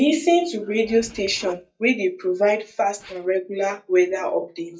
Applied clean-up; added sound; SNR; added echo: neural mask model DeepFilterNet 3.